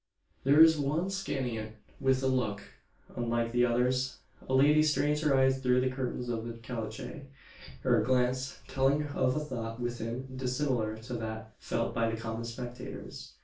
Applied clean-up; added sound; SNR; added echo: none; none; none; reverberation time 0.3 s.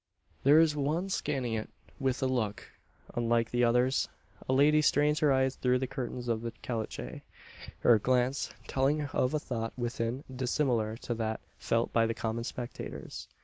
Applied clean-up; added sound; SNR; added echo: none; none; none; none.